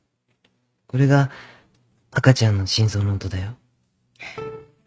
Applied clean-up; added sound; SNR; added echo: neural mask model RNNoise.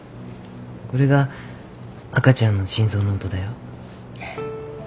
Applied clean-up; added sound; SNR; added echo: none; Electric guitar / Strum; 19 dB; none.